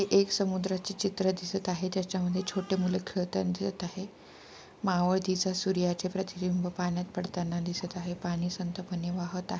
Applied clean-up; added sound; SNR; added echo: none; none; none; none.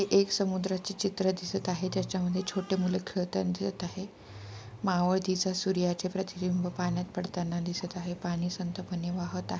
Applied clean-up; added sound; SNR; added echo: none; Growling; 18 dB; none.